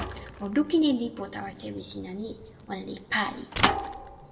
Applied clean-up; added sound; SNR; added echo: none; Thump, thud / Bicycle; 3 dB; reverberation time 1.0 s.